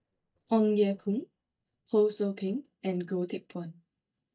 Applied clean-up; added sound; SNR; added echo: neural mask model DeepFilterNet 3.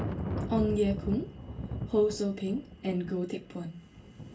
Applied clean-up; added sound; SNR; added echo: none; Thunder; 6 dB; reverberation time 0.2 s.